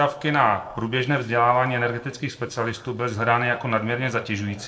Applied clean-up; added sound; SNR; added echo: neural separator model SepFormer DNS4.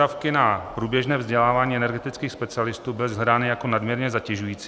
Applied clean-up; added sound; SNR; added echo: none; none; none; none.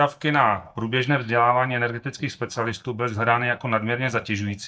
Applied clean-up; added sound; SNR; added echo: neural mask model DeepFilterNet 3.